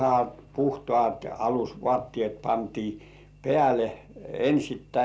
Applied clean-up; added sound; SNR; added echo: none; none; none; none.